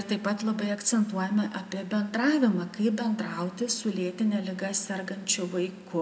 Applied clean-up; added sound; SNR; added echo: none; none; none; none.